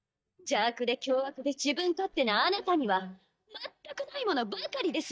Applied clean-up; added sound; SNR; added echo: neural mask model DeepFilterNet 3.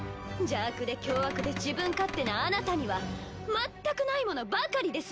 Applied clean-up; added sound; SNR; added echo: none; Cupboard open or close / Door; 9 dB; none.